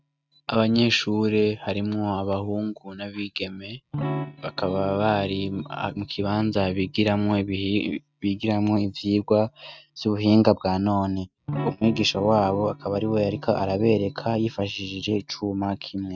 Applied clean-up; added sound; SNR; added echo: neural mask model RNNoise.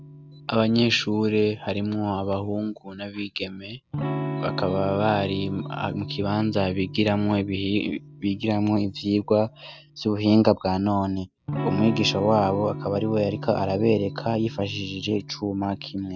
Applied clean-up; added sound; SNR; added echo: none; Electric guitar / Strum; 11 dB; none.